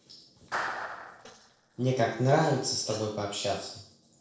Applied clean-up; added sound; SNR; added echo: neural separator model SepFormer DNS4.